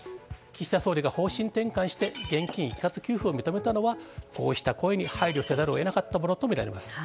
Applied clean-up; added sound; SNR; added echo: none; Shatter; 13 dB; none.